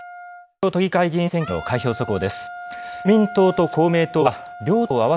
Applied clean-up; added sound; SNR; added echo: none; Wind instrument, woodwind instrument; 15 dB; none.